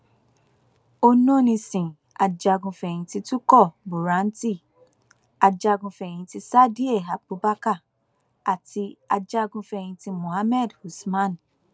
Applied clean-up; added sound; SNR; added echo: none; none; none; none.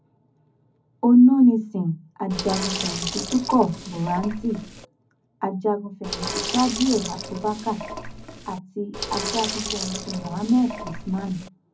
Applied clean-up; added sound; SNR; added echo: none; Sink (filling or washing); 8 dB; reverberation time 0.4 s.